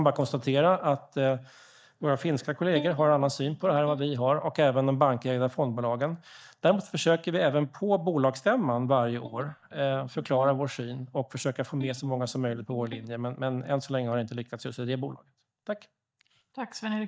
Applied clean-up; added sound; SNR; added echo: neural mask model DeepFilterNet 3.